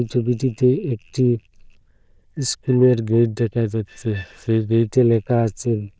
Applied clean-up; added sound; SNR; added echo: neural diffusion model UNIVERSE++.